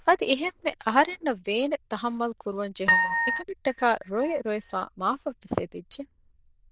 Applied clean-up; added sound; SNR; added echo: neural diffusion model UNIVERSE++.